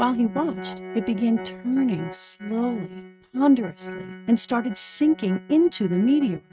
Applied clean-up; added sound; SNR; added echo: neural mask model RNNoise.